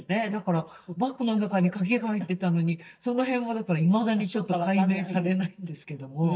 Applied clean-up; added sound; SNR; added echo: neural mask model DeepFilterNet 3.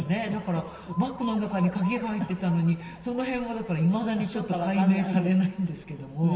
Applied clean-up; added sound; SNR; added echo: none; Alarm; 19 dB; reverberation time 2.0 s.